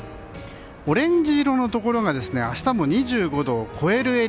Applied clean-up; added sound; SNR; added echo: none; none; none; none.